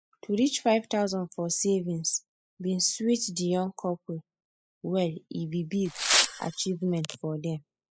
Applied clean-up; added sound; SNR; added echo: classical method spectral subtraction.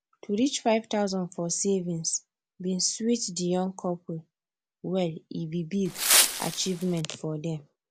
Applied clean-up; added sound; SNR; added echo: none; Wind; -4 dB; none.